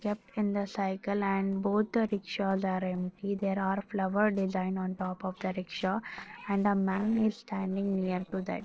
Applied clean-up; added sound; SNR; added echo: neural separator model SepFormer DNS4.